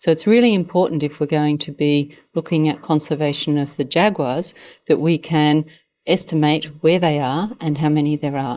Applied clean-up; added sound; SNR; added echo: neural mask model Resemble Enhance denoiser.